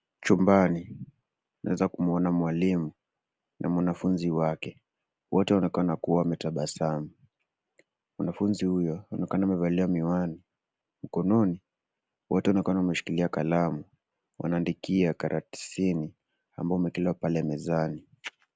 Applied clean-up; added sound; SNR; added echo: none; none; none; none.